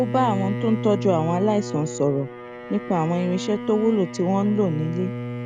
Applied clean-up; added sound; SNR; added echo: none; Bowed string instrument; 8 dB; none.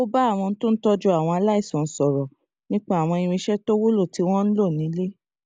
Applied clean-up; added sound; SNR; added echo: none; none; none; none.